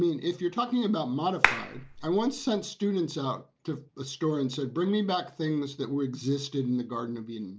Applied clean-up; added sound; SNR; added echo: none; Clapping; 1 dB; none.